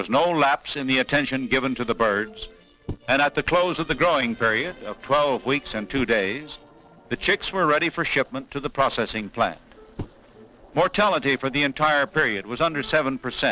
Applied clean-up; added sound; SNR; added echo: neural separator model SepFormer DNS4.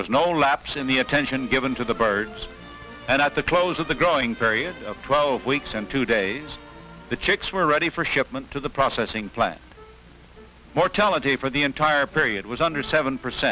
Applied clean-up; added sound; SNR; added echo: none; none; none; none.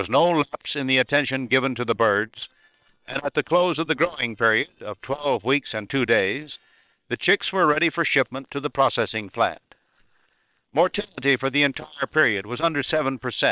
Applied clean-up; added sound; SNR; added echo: neural separator model SepFormer WHAM!.